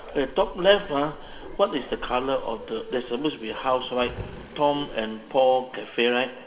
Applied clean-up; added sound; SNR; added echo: none; Bark; 16 dB; reverberation time 2.9 s.